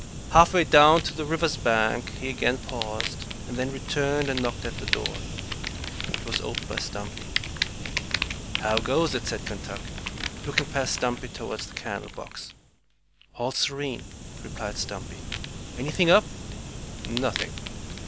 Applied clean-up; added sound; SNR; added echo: none; Fire; 6 dB; none.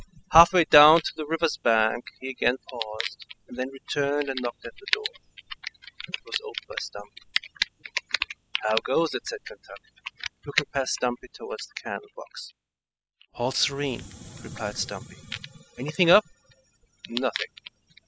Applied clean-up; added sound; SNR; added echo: classical method spectral subtraction.